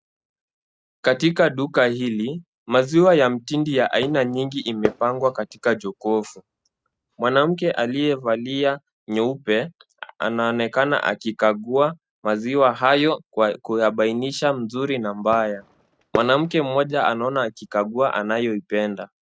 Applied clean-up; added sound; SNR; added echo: neural mask model RNNoise.